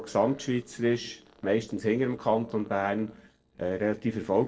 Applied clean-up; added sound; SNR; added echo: neural separator model SepFormer DNS4.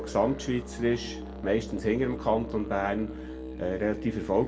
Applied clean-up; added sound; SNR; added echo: none; Musical instrument; 10 dB; reverberation time 0.2 s.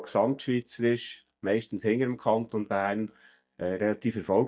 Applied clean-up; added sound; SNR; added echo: neural mask model DeepFilterNet 3.